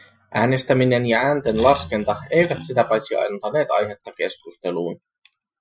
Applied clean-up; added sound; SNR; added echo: classical method Wiener filter.